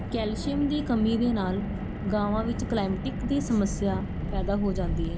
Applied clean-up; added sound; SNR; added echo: none; Car; 3 dB; none.